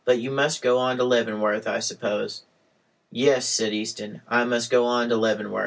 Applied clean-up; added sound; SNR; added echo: none; none; none; none.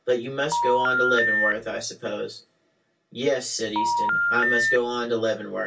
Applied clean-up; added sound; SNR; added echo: none; Telephone; -3 dB; reverberation time 0.1 s.